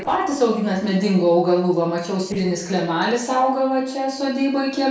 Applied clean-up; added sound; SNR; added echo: neural separator model SepFormer DNS4.